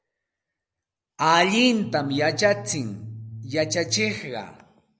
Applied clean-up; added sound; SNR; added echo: none; Bass guitar; 12 dB; none.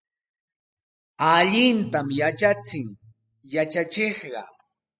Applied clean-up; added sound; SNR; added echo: classical method spectral subtraction.